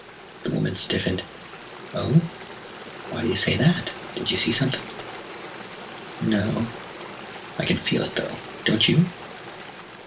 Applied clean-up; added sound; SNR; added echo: none; Stream; 12 dB; reverberation time 0.2 s.